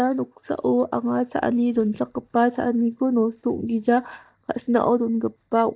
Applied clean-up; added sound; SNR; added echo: neural mask model DeepFilterNet 3.